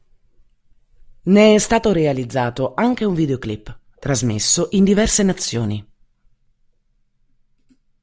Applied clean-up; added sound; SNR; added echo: none; none; none; none.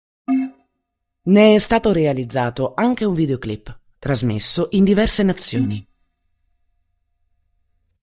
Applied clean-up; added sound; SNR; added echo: neural mask model DeepFilterNet 3.